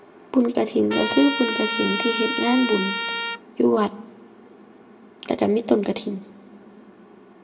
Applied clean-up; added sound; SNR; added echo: none; Trumpet; 3 dB; reverberation time 0.9 s.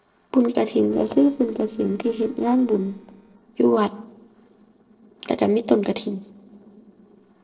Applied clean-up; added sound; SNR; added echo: neural separator model SepFormer DNS4.